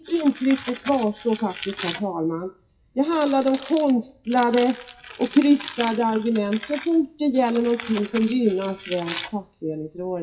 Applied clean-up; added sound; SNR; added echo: classical method WPE with log-MMSE.